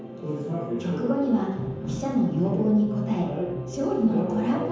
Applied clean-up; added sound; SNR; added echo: none; none; none; reverberation time 0.9 s.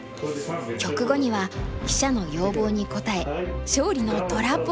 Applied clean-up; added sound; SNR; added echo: none; none; none; none.